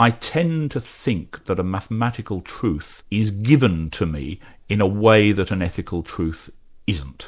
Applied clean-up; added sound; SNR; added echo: none; none; none; none.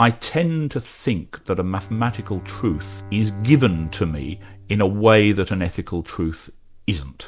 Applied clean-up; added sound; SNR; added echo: none; Bowed string instrument; 19 dB; none.